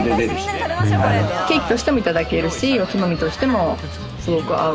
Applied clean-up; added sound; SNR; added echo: none; none; none; none.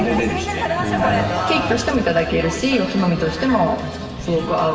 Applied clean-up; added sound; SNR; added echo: none; Bowed string instrument; 19 dB; reverberation time 2.1 s.